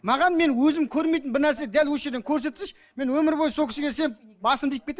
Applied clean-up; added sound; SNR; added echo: none; none; none; none.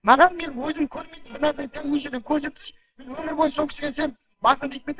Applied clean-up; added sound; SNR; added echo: neural separator model SepFormer WHAMR!.